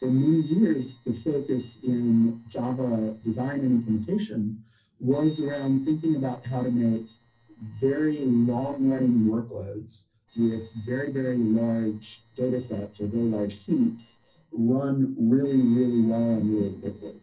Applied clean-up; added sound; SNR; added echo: neural separator model SepFormer DNS4.